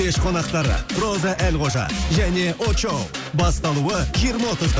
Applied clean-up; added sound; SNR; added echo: none; none; none; none.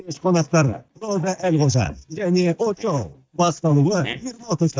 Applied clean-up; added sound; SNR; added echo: neural mask model DeepFilterNet 3.